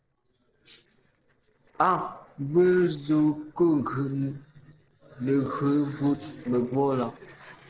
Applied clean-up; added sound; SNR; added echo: neural separator model SepFormer DNS4.